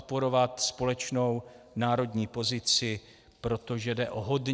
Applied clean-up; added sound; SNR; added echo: none; none; none; none.